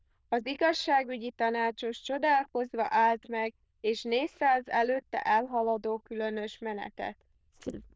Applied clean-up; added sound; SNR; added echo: neural diffusion model UNIVERSE++.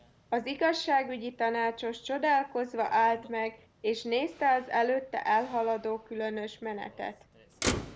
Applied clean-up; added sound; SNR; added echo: none; Motor vehicle (road); 13 dB; none.